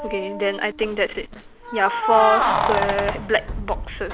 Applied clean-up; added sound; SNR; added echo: none; Keys jangling; 2 dB; none.